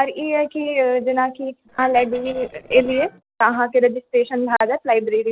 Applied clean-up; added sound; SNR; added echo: neural separator model SepFormer DNS4.